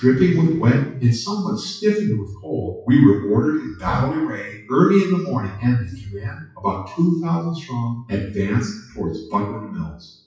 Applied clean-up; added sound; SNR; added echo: classical method WPE with log-MMSE.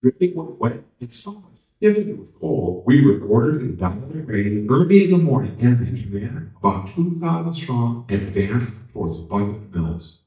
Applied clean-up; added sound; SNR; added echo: neural mask model DeepFilterNet 3.